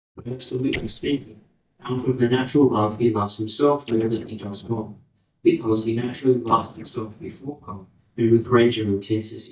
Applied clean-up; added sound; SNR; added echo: neural mask model DeepFilterNet 3.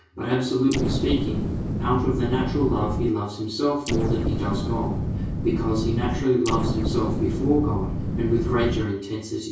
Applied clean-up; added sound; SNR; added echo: none; Explosion; 1 dB; reverberation time 0.6 s.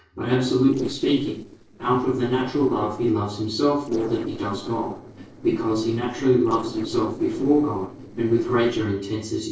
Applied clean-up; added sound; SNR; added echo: neural separator model SepFormer DNS4.